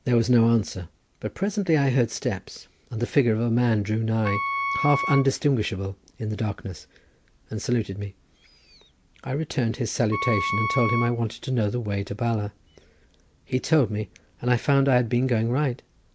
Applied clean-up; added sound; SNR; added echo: none; Wind instrument, woodwind instrument; 5 dB; none.